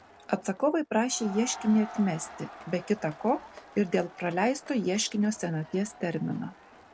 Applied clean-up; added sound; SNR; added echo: none; Crowd; 18 dB; none.